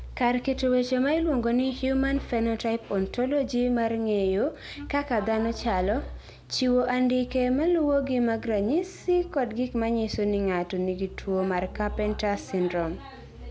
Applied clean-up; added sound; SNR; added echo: none; Wind instrument, woodwind instrument; 19 dB; none.